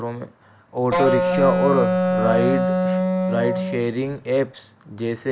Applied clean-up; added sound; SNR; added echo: none; Wind instrument, woodwind instrument; -3 dB; none.